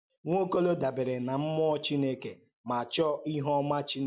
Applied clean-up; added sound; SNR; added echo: none; none; none; none.